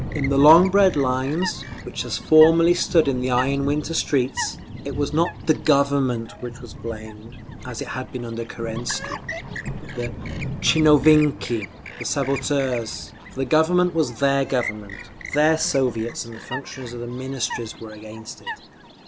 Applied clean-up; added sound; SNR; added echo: none; Thunder + Chirp, tweet; 11 dB; none.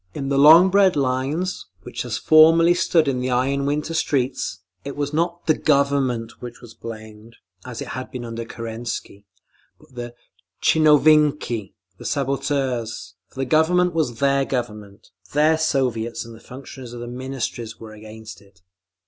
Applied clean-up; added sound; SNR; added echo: none; none; none; none.